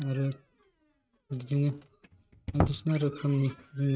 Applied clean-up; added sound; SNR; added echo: neural mask model RNNoise.